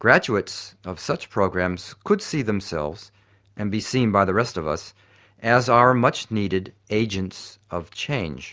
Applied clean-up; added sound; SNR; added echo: none; none; none; none.